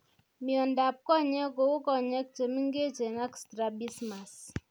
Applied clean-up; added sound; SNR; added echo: none; none; none; none.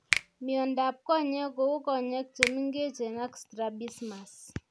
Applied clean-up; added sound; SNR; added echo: none; Finger snapping; 6 dB; none.